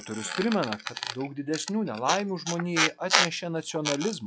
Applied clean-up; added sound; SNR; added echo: classical method log-MMSE.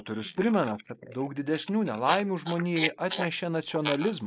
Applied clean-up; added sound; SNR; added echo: neural mask model Resemble Enhance denoiser.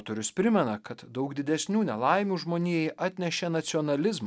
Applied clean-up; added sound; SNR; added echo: none; none; none; none.